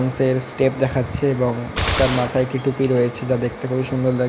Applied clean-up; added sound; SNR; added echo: none; Gunshot, gunfire; 7 dB; none.